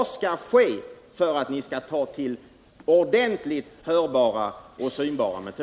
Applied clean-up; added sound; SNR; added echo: none; none; none; none.